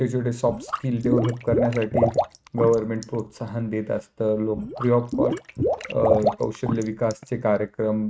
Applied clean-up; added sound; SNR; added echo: neural mask model RNNoise.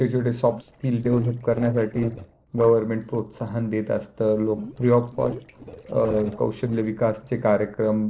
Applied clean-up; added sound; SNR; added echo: neural separator model SepFormer DNS4.